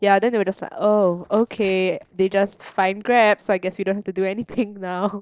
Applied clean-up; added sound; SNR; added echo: neural separator model SepFormer DNS4.